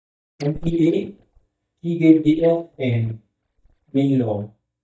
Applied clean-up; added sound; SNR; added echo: neural mask model DeepFilterNet 3.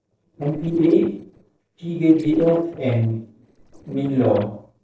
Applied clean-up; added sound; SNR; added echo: neural separator model SepFormer DNS4.